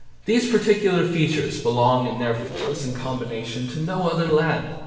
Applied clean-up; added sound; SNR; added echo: neural separator model SepFormer DNS4.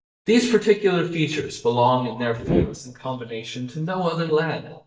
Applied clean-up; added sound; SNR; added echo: neural mask model DeepFilterNet 3.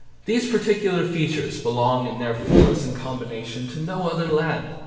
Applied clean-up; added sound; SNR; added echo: none; Whoosh, swoosh, swish; -1 dB; reverberation time 1.2 s.